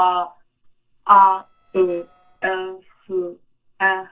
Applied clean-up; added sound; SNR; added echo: neural separator model SepFormer DNS4.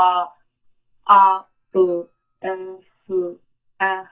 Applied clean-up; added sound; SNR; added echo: neural mask model DeepFilterNet 3.